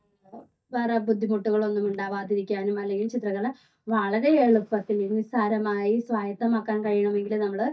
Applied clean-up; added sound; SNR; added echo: neural mask model DeepFilterNet 3.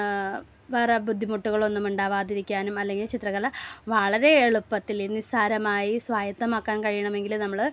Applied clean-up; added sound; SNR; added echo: none; none; none; none.